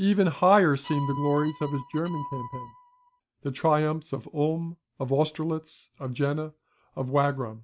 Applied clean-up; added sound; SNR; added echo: neural mask model RNNoise.